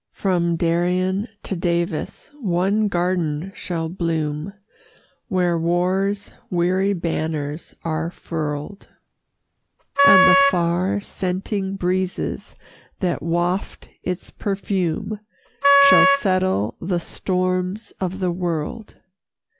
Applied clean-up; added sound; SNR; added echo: none; Wind instrument, woodwind instrument; -4 dB; none.